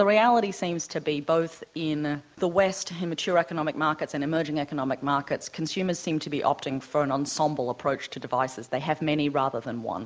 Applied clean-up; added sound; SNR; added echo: none; none; none; none.